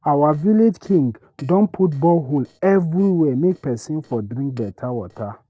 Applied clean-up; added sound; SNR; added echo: neural separator model SepFormer DNS4.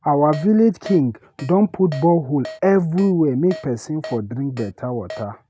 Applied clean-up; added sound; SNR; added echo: none; Keyboard (musical); 19 dB; none.